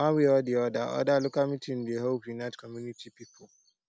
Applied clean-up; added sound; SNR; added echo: none; none; none; none.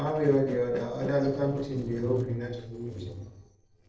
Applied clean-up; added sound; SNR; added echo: neural separator model SepFormer DNS4.